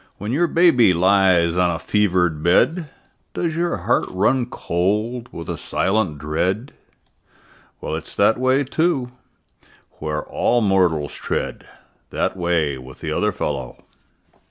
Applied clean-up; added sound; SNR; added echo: none; none; none; none.